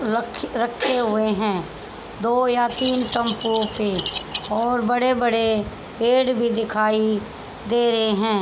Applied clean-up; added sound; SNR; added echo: none; Keys jangling; 1 dB; none.